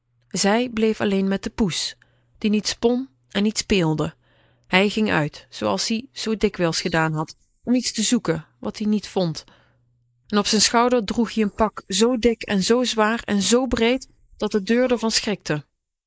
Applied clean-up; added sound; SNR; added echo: neural mask model Resemble Enhance denoiser.